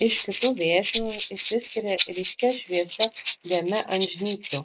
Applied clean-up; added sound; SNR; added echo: neural mask model Resemble Enhance denoiser.